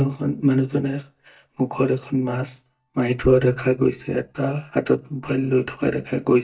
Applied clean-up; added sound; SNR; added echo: neural mask model DeepFilterNet 3.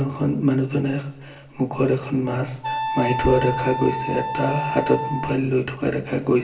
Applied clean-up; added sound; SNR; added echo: none; Wind instrument, woodwind instrument; 6 dB; reverberation time 0.7 s.